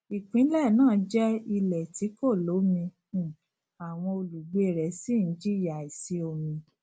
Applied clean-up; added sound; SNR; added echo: none; none; none; none.